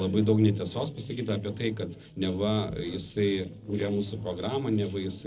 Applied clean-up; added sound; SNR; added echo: neural separator model SepFormer DNS4.